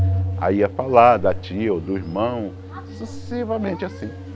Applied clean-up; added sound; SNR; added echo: none; Organ; 7 dB; none.